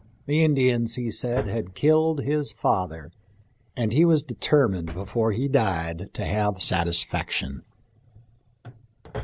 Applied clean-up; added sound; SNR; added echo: none; Drawer open or close; 18 dB; none.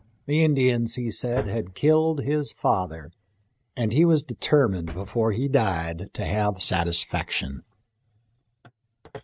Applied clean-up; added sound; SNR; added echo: neural mask model RNNoise.